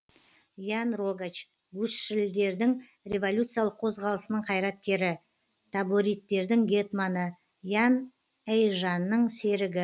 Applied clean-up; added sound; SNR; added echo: none; none; none; none.